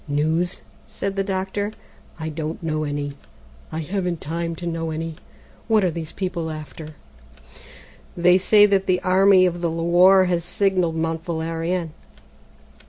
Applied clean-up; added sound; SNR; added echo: none; none; none; none.